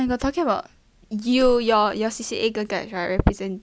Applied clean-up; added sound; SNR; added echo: neural mask model Resemble Enhance denoiser.